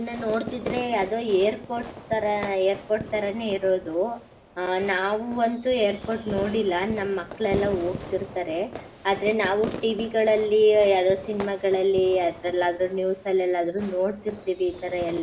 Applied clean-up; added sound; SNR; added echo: none; Fireworks; 14 dB; reverberation time 0.6 s.